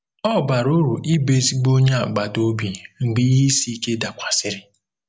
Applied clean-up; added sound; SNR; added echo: none; none; none; none.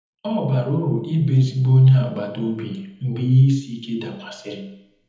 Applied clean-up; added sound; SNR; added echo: none; none; none; reverberation time 1.0 s.